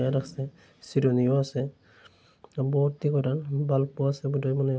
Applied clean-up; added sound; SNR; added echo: none; none; none; none.